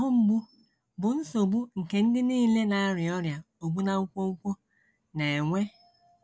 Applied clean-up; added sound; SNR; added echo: none; none; none; none.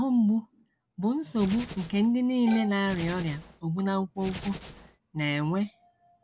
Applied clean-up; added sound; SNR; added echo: none; Hands + Bowed string instrument; 12 dB; none.